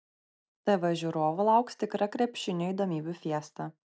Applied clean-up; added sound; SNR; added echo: none; none; none; none.